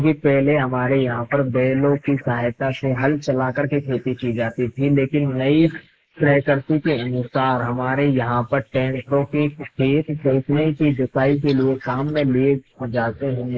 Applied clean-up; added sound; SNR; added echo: neural mask model Resemble Enhance denoiser.